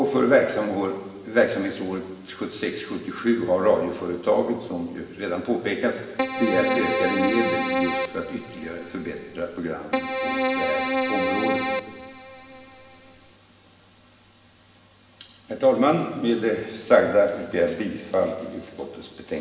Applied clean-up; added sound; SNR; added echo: none; Keyboard (musical); 0 dB; reverberation time 1.2 s.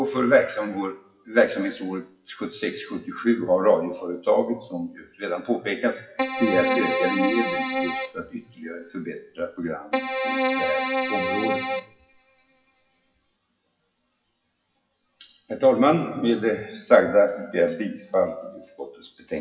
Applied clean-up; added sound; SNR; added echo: classical method WPE with log-MMSE.